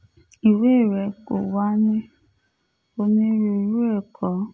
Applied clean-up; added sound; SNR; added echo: none; none; none; none.